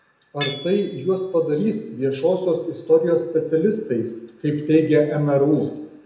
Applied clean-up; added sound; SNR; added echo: none; Tools; 16 dB; reverberation time 0.7 s.